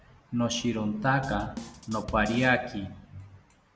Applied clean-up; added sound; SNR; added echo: none; Drum kit; 12 dB; none.